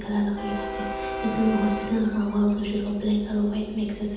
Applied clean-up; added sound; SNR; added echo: none; Train; 9 dB; reverberation time 0.9 s.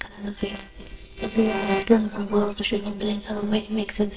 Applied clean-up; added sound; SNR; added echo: neural separator model SepFormer WHAMR!.